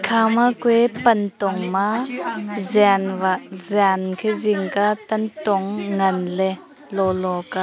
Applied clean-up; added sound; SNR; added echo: none; none; none; none.